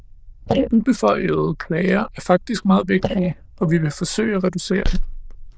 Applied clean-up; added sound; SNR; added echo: neural diffusion model UNIVERSE++.